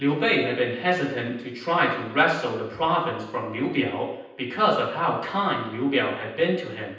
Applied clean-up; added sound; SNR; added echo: none; none; none; reverberation time 0.9 s.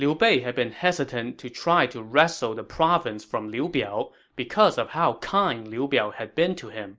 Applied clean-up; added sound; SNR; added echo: none; none; none; none.